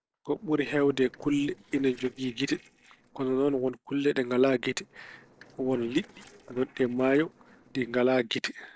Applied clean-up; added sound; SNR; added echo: neural separator model SepFormer DNS4.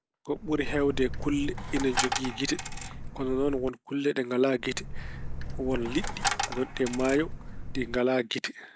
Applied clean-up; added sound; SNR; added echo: none; Coin (dropping); 4 dB; none.